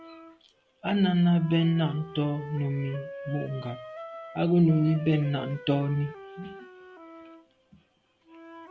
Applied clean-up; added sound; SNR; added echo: none; Wind instrument, woodwind instrument; 16 dB; none.